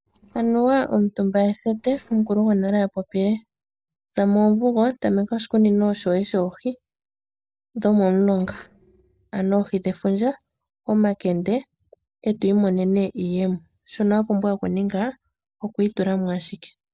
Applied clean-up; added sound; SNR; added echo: neural separator model SepFormer DNS4.